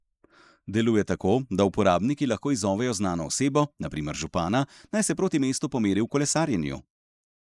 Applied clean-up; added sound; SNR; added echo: neural mask model Resemble Enhance denoiser.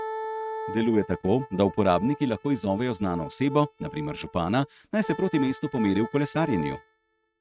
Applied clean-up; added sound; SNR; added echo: neural mask model RNNoise.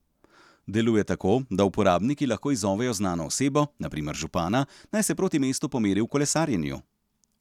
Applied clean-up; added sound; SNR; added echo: none; none; none; none.